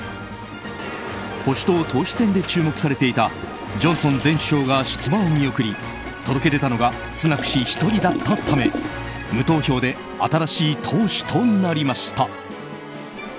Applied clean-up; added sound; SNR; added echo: none; Toilet flush; 13 dB; none.